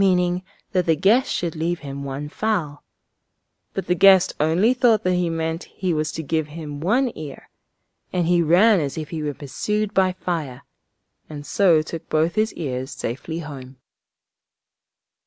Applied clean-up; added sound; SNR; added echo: none; none; none; none.